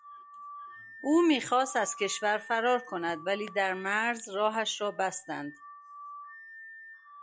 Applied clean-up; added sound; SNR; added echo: classical method log-MMSE.